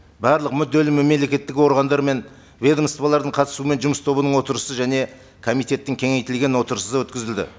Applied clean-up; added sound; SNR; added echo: none; none; none; none.